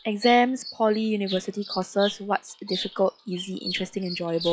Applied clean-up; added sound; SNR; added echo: classical method log-MMSE.